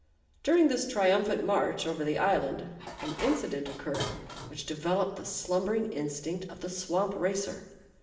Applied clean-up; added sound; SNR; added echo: none; Dishes, pots, and pans; 12 dB; reverberation time 0.9 s.